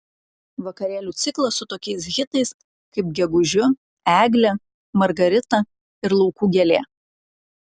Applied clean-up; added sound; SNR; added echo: none; none; none; none.